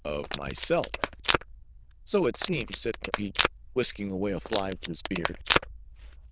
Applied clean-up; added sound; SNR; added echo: neural diffusion model UNIVERSE++.